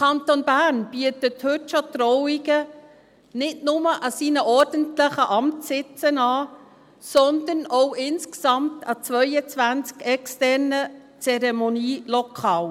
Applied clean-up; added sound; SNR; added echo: none; none; none; none.